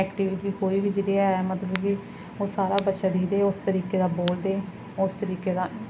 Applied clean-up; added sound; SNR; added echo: none; Crack; 16 dB; none.